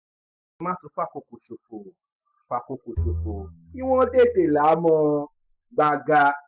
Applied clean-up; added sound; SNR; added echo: classical method Wiener filter.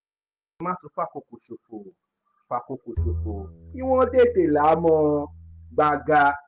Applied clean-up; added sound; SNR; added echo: none; Bowed string instrument; 10 dB; none.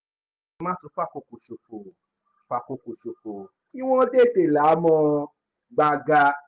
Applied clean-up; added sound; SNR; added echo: none; none; none; none.